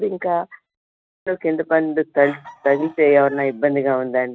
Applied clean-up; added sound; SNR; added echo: neural mask model RNNoise.